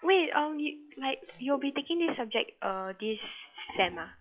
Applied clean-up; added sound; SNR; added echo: classical method log-MMSE.